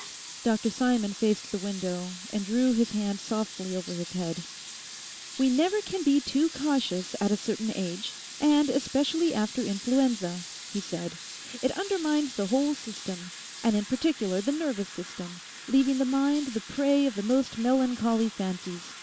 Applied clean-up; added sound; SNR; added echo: none; Sink (filling or washing) / Water tap, faucet; 14 dB; none.